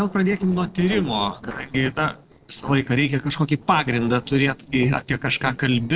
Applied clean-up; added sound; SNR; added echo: neural separator model SepFormer DNS4.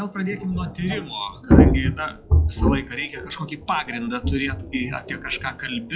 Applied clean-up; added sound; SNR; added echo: classical method log-MMSE.